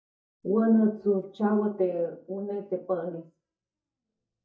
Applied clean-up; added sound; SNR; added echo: neural mask model DeepFilterNet 3.